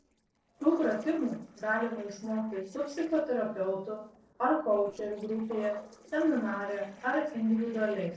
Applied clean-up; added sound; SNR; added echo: neural separator model SepFormer DNS4.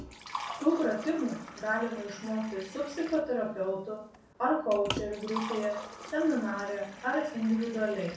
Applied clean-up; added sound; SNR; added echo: none; Liquid; 12 dB; reverberation time 0.6 s.